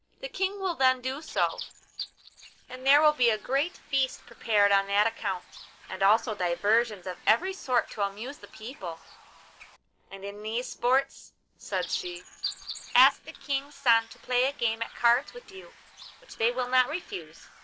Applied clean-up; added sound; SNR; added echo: neural separator model SepFormer DNS4.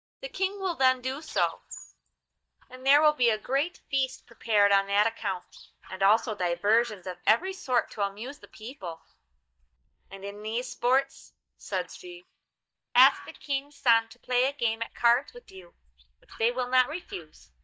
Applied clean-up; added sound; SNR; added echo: neural mask model DeepFilterNet 3.